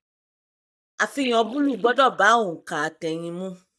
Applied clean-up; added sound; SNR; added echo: neural mask model DeepFilterNet 3.